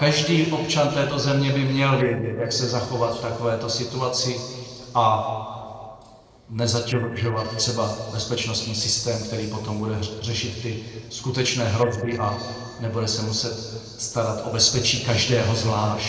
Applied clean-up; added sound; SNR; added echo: neural separator model SepFormer DNS4.